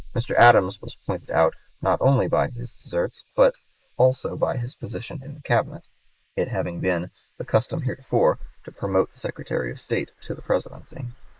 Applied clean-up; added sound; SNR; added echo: neural mask model Resemble Enhance denoiser.